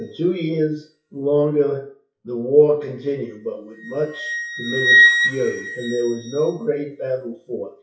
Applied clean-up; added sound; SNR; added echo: classical method WPE with log-MMSE.